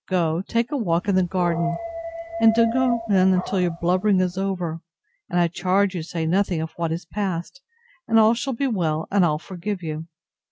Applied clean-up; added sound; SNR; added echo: none; Dog; 9 dB; none.